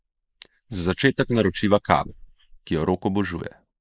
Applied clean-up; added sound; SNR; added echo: neural mask model Resemble Enhance denoiser.